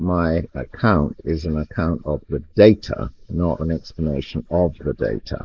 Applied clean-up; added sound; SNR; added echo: neural mask model Resemble Enhance denoiser.